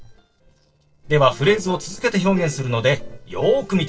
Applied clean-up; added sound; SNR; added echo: neural separator model SepFormer DNS4.